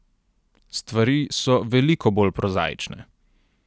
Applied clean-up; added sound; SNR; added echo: none; none; none; none.